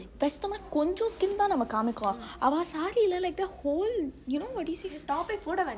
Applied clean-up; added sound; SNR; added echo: none; none; none; none.